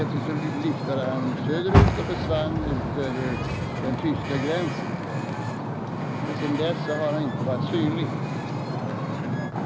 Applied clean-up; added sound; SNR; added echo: none; Car + Wind / Ocean; -3 dB; none.